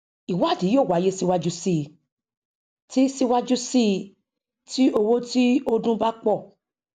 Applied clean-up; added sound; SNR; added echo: none; none; none; none.